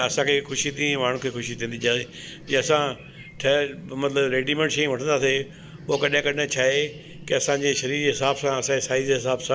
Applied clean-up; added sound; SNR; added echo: none; Chirp, tweet; 18 dB; none.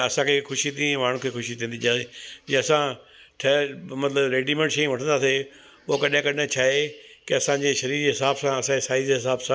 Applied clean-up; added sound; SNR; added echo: none; none; none; none.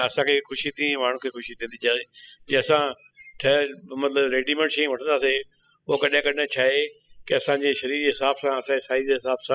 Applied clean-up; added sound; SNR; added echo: classical method spectral subtraction.